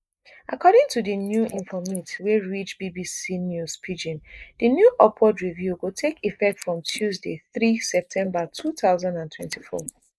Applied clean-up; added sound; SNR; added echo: neural mask model Resemble Enhance denoiser.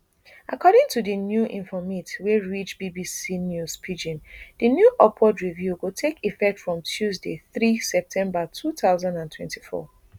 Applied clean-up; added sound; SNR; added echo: none; none; none; none.